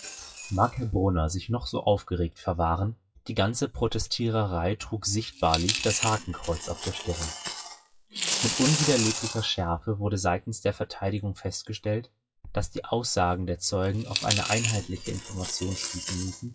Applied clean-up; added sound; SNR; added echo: classical method WPE with log-MMSE.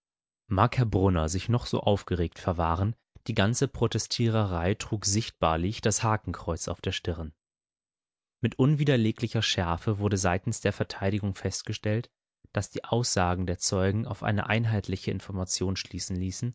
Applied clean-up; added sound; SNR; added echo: none; none; none; none.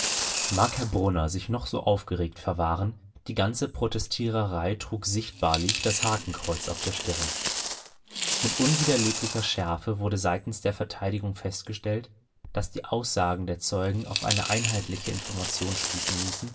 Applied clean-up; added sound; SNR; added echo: none; Coin (dropping); 5 dB; reverberation time 0.2 s.